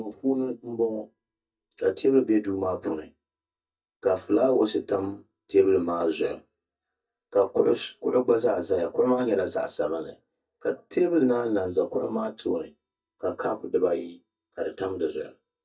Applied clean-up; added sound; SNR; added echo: neural mask model DeepFilterNet 3.